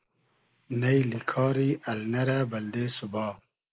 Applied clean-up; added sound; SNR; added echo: neural mask model Resemble Enhance denoiser.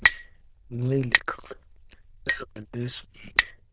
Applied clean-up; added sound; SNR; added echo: neural diffusion model UNIVERSE++.